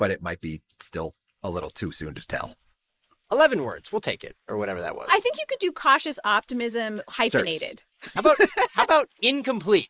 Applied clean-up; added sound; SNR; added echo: neural mask model Resemble Enhance denoiser.